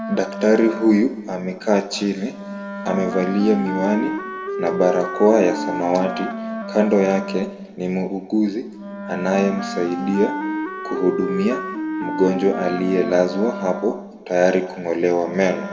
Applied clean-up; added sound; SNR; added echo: none; Wind instrument, woodwind instrument; 8 dB; reverberation time 1.5 s.